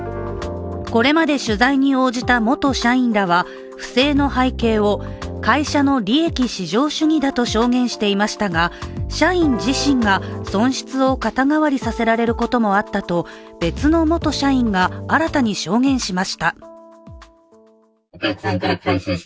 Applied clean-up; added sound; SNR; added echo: none; none; none; none.